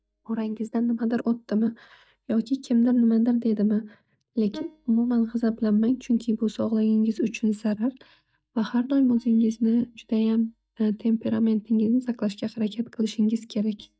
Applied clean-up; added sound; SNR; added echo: neural mask model DeepFilterNet 3.